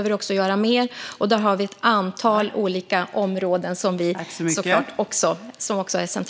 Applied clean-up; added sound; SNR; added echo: none; none; none; none.